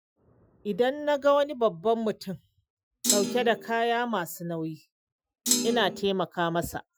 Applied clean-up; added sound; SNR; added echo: classical method Wiener filter.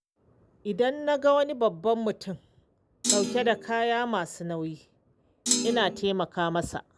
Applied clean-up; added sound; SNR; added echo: none; Thump, thud; 2 dB; none.